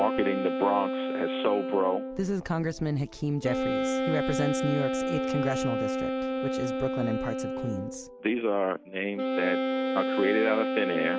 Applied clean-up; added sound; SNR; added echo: none; Wind instrument, woodwind instrument; 1 dB; none.